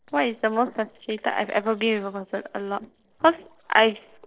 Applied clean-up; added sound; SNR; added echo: neural separator model SepFormer DNS4.